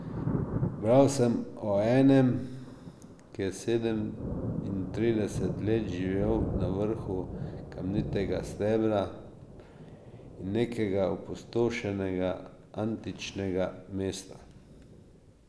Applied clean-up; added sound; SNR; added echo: none; Thunder; 8 dB; none.